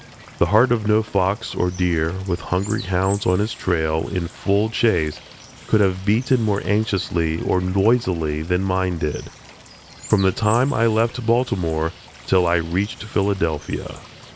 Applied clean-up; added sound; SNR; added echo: none; Water / Bird; 20 dB; none.